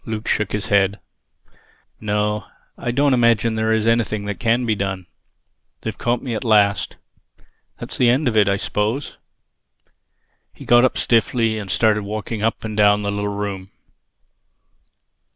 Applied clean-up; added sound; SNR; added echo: none; none; none; none.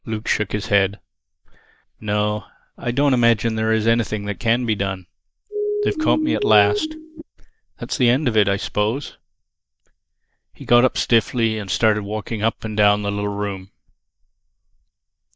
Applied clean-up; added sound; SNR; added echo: neural mask model DeepFilterNet 3.